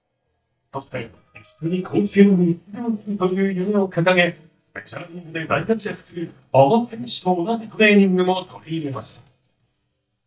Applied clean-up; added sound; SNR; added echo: neural mask model DeepFilterNet 3.